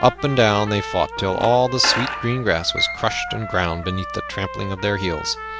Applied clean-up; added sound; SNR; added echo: none; Squeak / Screech + Trumpet; 8 dB; none.